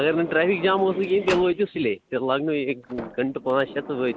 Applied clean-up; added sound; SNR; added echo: none; Sliding door; 14 dB; none.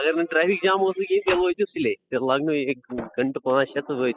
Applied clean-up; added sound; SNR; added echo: classical method spectral subtraction.